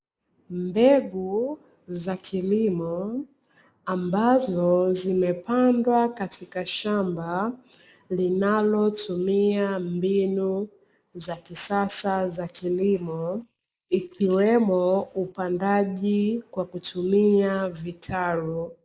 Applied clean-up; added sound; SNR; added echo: neural mask model Resemble Enhance denoiser.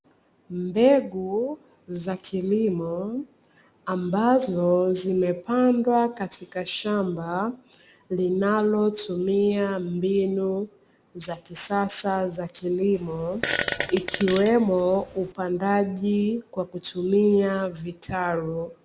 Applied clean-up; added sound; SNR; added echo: none; Fart; 8 dB; none.